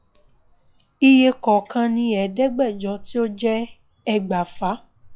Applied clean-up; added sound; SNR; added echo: classical method log-MMSE.